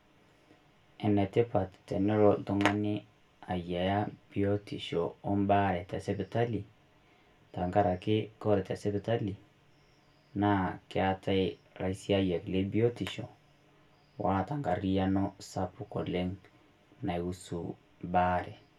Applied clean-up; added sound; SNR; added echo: none; none; none; reverberation time 0.2 s.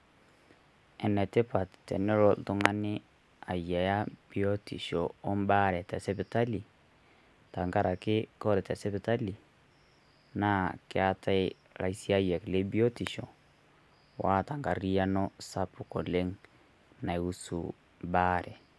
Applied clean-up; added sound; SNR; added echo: none; none; none; none.